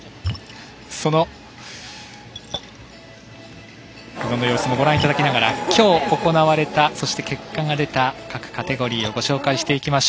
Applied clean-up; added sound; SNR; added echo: none; Splash, splatter; 15 dB; none.